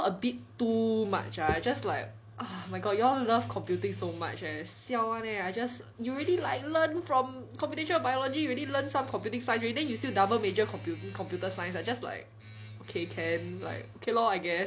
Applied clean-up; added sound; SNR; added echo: none; Domestic sounds, home sounds; 14 dB; none.